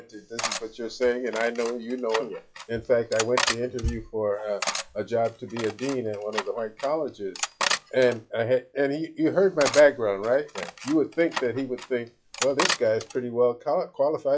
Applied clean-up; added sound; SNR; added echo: classical method log-MMSE.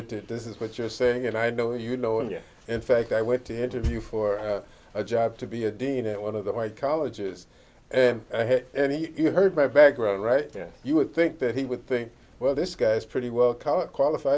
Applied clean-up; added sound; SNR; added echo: none; none; none; none.